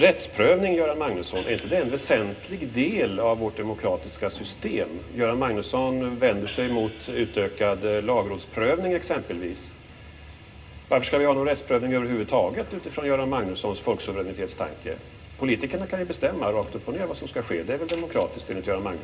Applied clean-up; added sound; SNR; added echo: none; Hi-hat; 18 dB; reverberation time 0.2 s.